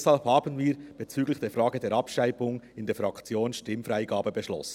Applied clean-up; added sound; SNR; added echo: none; none; none; none.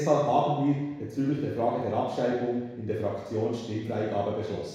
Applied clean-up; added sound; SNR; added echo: none; none; none; reverberation time 1.1 s.